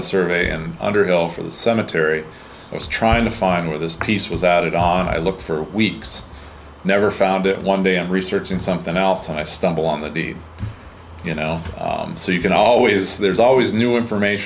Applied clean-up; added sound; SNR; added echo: none; none; none; none.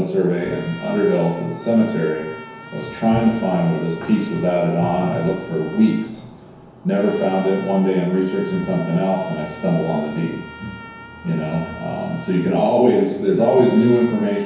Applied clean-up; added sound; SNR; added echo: none; Trumpet; 19 dB; reverberation time 1.0 s.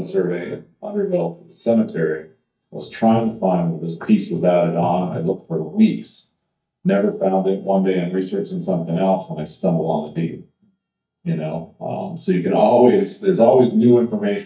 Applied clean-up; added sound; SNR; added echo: neural mask model DeepFilterNet 3.